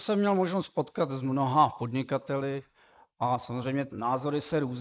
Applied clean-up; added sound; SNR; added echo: neural mask model Resemble Enhance denoiser.